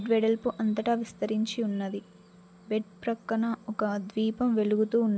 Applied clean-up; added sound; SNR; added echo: none; none; none; none.